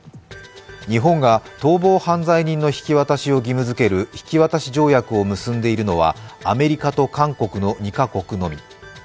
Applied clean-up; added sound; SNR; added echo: none; none; none; none.